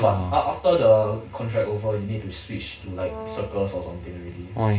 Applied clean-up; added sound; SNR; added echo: none; Brass instrument; 14 dB; reverberation time 0.2 s.